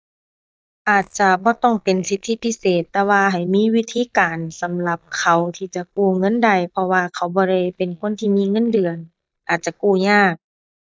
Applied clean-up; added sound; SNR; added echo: neural mask model DeepFilterNet 3.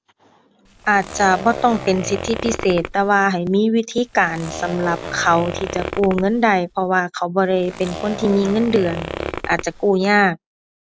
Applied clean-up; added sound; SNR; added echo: none; Zipper (clothing); 11 dB; none.